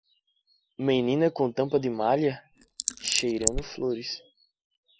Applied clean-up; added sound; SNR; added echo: neural mask model Resemble Enhance denoiser.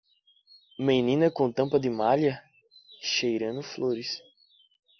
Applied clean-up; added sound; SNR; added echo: none; none; none; none.